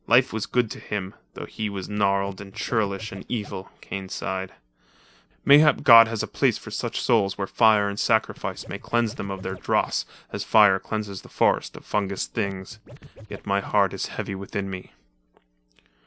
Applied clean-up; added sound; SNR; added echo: none; Scratching (performance technique); 19 dB; none.